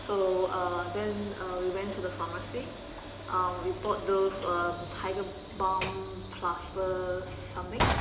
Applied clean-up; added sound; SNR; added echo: none; Sliding door / Train; 6 dB; reverberation time 0.8 s.